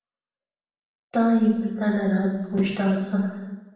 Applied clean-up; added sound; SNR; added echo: none; none; none; reverberation time 1.1 s.